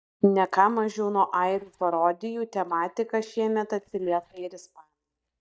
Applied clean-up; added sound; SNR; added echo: neural mask model DeepFilterNet 3.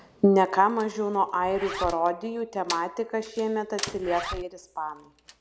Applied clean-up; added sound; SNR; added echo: none; Zipper (clothing) + Slam; 14 dB; none.